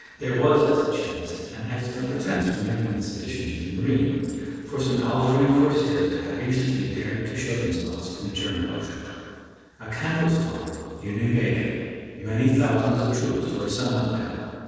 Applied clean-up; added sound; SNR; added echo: neural separator model SepFormer DNS4.